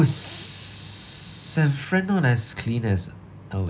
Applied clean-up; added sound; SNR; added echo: none; none; none; none.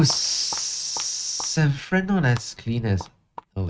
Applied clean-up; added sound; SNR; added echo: neural mask model RNNoise.